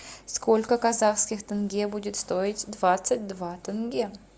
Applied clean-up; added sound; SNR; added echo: none; none; none; none.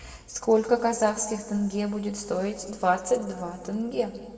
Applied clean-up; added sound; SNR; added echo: none; none; none; reverberation time 1.8 s.